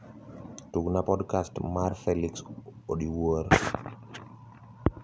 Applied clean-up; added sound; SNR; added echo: none; none; none; none.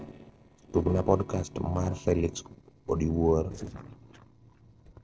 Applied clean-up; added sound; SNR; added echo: neural separator model SepFormer DNS4.